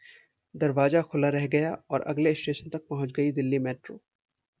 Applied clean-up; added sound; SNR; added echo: none; none; none; none.